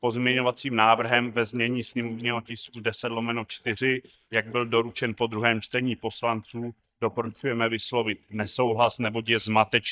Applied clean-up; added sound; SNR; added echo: neural mask model DeepFilterNet 3.